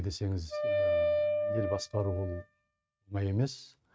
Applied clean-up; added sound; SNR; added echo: neural mask model RNNoise.